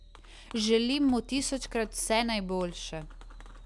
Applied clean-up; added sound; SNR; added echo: none; Fireworks; 16 dB; none.